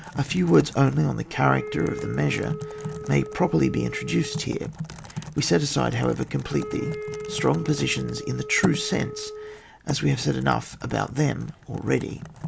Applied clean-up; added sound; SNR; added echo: none; Wind instrument, woodwind instrument + Typing; 11 dB; none.